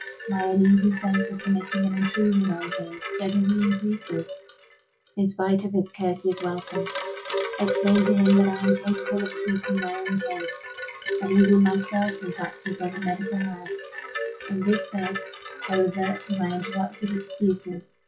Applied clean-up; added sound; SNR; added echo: classical method log-MMSE.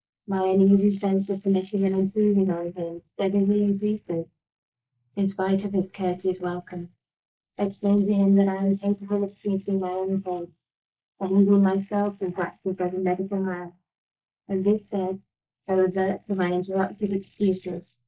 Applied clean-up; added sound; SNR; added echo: neural mask model Resemble Enhance denoiser.